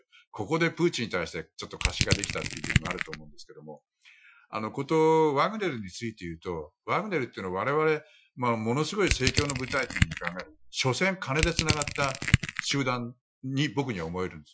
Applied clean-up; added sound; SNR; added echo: classical method Wiener filter.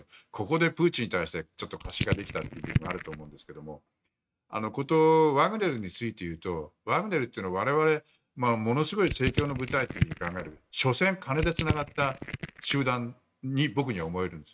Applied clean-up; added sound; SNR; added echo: neural mask model RNNoise.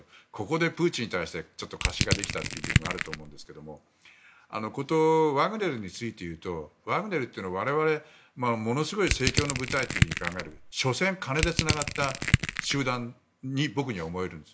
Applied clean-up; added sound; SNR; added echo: none; Crushing; -1 dB; none.